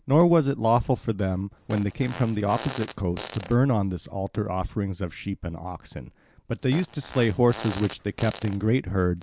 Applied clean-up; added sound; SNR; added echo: none; Fart; 15 dB; none.